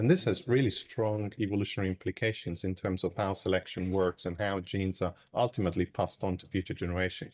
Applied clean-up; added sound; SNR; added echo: neural mask model DeepFilterNet 3.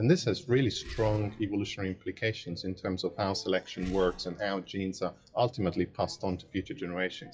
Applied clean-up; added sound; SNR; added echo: classical method WPE with log-MMSE.